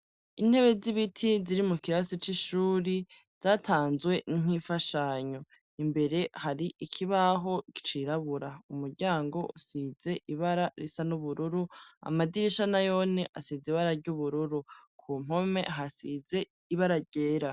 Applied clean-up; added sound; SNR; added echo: none; none; none; none.